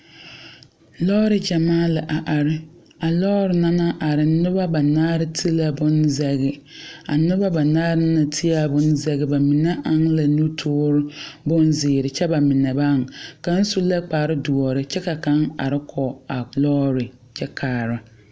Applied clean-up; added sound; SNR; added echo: none; none; none; none.